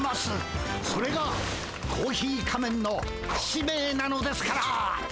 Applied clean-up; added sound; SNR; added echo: none; Applause / Crowd; 15 dB; none.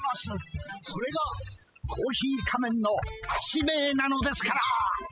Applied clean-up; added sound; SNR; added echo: classical method spectral subtraction.